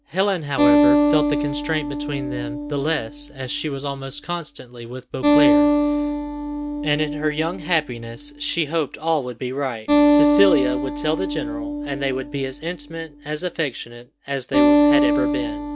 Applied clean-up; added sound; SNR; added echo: none; Acoustic guitar; -3 dB; none.